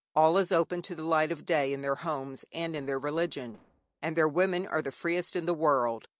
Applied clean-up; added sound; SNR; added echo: neural separator model SepFormer DNS4.